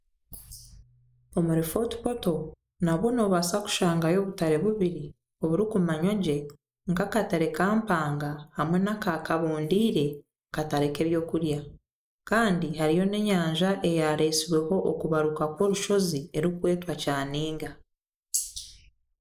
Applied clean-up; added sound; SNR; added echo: neural mask model Resemble Enhance denoiser.